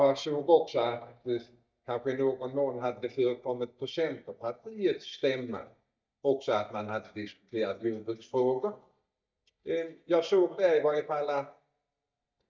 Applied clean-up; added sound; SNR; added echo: neural mask model DeepFilterNet 3.